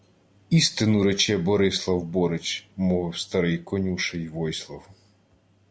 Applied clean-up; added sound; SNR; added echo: none; none; none; none.